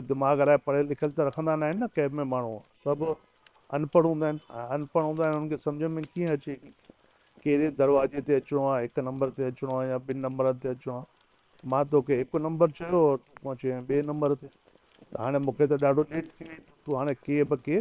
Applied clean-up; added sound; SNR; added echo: neural separator model SepFormer WHAM!.